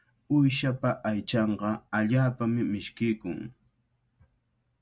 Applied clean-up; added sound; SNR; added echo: none; none; none; none.